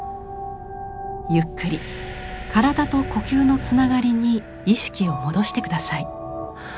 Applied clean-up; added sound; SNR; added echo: none; none; none; none.